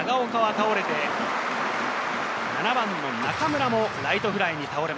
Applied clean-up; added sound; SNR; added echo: none; none; none; none.